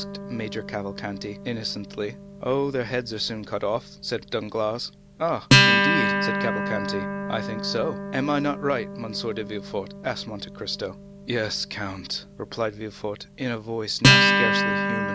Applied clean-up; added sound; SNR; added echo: none; Acoustic guitar; -3 dB; none.